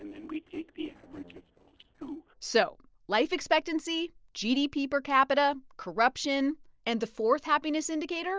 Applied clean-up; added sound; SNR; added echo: neural separator model SepFormer DNS4.